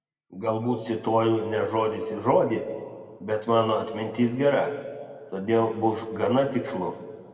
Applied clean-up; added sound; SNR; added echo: none; none; none; reverberation time 1.7 s.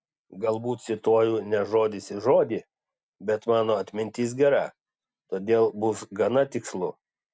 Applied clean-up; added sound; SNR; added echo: none; none; none; none.